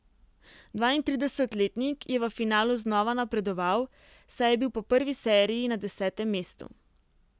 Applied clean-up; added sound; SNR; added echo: none; none; none; none.